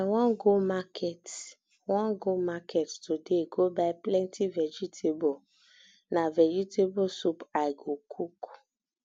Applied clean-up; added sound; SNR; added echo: none; none; none; none.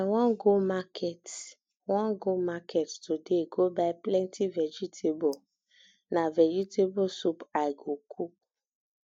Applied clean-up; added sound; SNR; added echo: neural mask model DeepFilterNet 3.